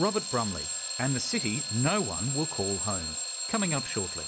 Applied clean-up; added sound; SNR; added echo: none; Alarm / Clock; 1 dB; none.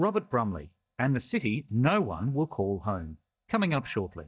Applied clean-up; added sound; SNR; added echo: neural mask model DeepFilterNet 3.